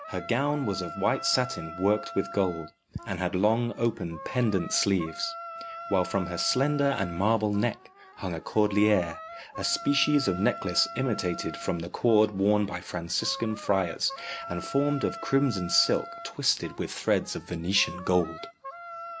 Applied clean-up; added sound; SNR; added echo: none; Wind instrument, woodwind instrument; 13 dB; none.